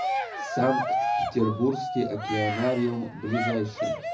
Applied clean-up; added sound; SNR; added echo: none; Cheering; 2 dB; reverberation time 0.4 s.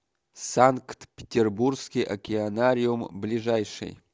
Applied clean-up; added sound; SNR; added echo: none; none; none; none.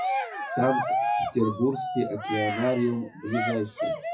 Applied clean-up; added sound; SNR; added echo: classical method WPE with log-MMSE.